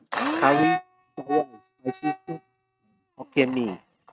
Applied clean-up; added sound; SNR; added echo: neural mask model RNNoise.